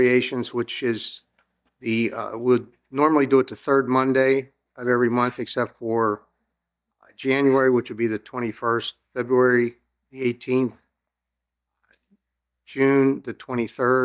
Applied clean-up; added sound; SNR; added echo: neural mask model DeepFilterNet 3.